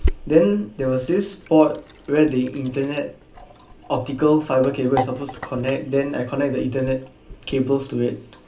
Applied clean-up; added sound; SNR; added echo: none; Sink (filling or washing); 11 dB; reverberation time 0.3 s.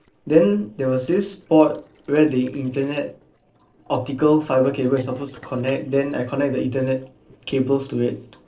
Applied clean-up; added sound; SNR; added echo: neural separator model SepFormer DNS4.